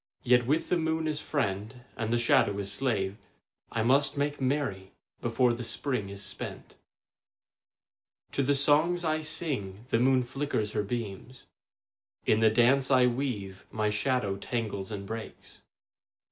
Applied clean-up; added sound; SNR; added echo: none; none; none; none.